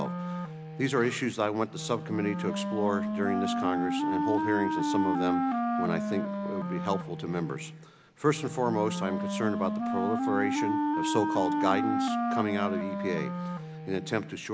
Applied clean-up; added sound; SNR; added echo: none; Wind instrument, woodwind instrument; -1 dB; none.